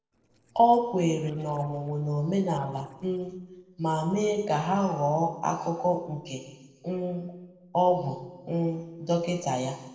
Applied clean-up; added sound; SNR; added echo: neural separator model SepFormer DNS4.